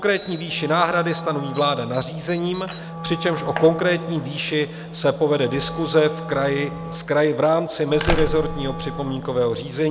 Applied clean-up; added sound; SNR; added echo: none; Slam + Wind instrument, woodwind instrument; 9 dB; none.